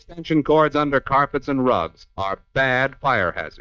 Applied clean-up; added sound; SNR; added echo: neural mask model DeepFilterNet 3.